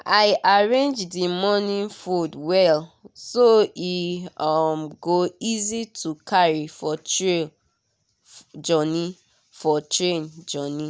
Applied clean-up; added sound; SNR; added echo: none; none; none; none.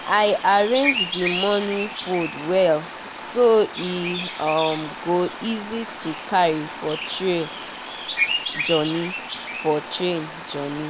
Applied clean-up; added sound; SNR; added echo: none; Bird vocalization, bird call, bird song; 7 dB; none.